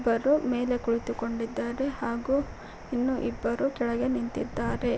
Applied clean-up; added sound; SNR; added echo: none; none; none; none.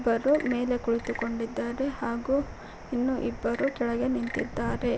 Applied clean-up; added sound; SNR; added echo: none; Wood / Percussion / Frog; 17 dB; none.